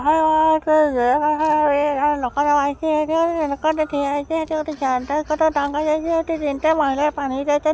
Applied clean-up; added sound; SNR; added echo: none; none; none; none.